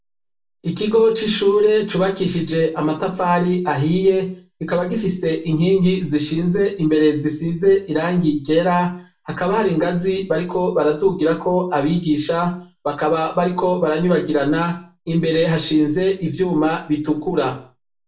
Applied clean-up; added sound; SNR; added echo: none; none; none; reverberation time 0.3 s.